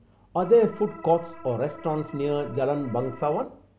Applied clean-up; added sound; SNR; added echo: none; Organ; 17 dB; none.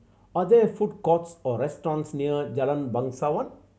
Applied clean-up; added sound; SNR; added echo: none; none; none; none.